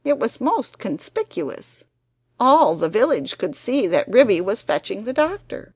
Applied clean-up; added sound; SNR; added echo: none; none; none; none.